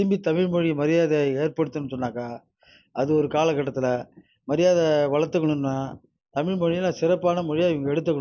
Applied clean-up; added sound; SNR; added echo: none; none; none; none.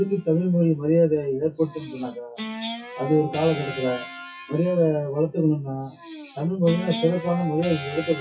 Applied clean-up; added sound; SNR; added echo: classical method WPE with log-MMSE.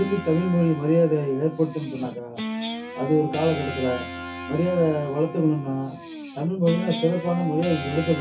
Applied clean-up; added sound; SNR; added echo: none; Guitar; 10 dB; reverberation time 0.3 s.